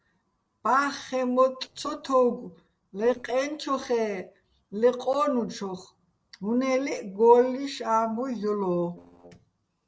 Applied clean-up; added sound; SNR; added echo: neural separator model SepFormer DNS4.